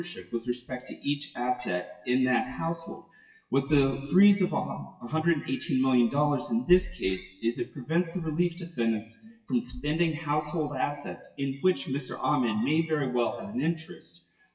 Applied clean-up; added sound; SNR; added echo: classical method WPE with log-MMSE.